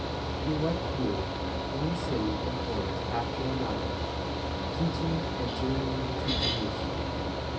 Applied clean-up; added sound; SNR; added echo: none; Mechanical fan; -3 dB; reverberation time 0.3 s.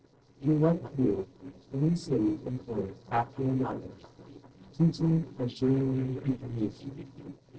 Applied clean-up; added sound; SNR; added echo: neural separator model SepFormer DNS4.